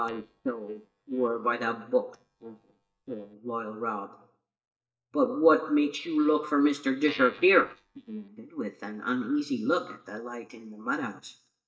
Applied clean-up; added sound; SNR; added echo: neural mask model DeepFilterNet 3.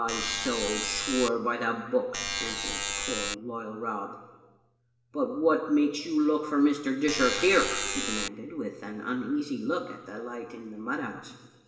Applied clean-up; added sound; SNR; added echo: none; Alarm; 2 dB; reverberation time 1.3 s.